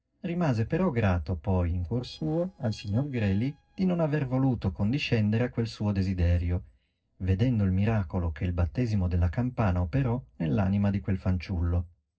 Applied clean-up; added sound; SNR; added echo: neural separator model SepFormer DNS4.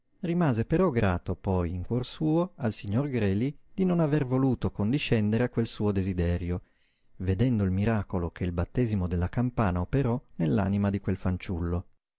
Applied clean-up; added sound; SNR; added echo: none; none; none; none.